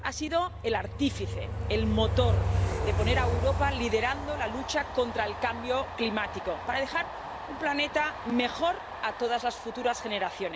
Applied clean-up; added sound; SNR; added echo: none; Train; 2 dB; none.